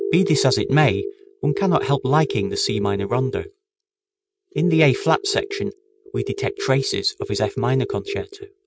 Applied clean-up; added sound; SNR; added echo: neural mask model RNNoise.